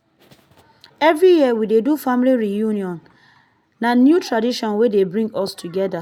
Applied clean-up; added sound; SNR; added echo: none; none; none; none.